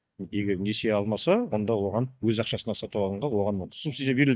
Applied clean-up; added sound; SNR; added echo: neural mask model DeepFilterNet 3.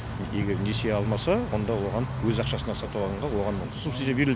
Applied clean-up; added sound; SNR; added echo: none; Train; 16 dB; none.